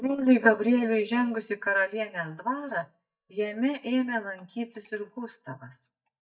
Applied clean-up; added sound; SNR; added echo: neural mask model DeepFilterNet 3.